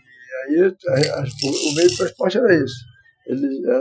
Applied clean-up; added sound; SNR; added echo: classical method Wiener filter.